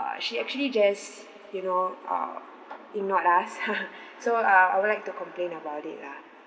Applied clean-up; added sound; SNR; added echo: none; none; none; none.